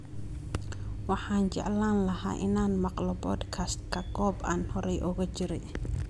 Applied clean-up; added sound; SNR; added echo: none; none; none; none.